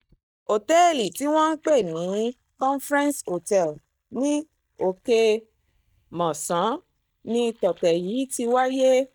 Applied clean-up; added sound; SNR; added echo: neural mask model DeepFilterNet 3.